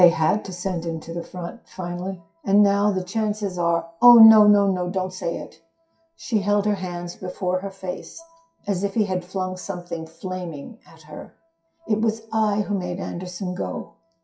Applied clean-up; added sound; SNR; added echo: classical method WPE with log-MMSE.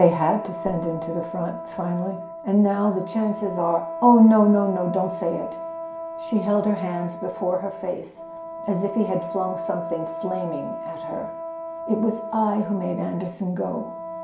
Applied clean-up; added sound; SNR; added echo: none; Wind instrument, woodwind instrument; 10 dB; reverberation time 0.5 s.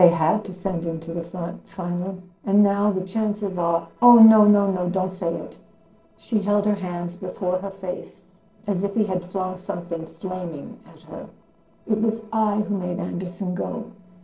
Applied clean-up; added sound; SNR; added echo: neural separator model SepFormer DNS4.